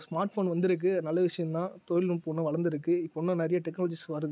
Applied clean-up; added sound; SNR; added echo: none; none; none; none.